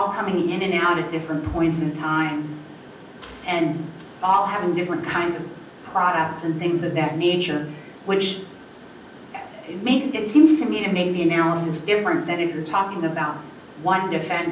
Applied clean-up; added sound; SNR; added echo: none; Mechanisms; 20 dB; reverberation time 0.6 s.